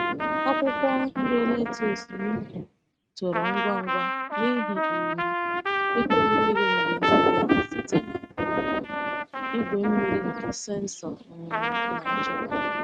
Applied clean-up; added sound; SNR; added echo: neural mask model RNNoise.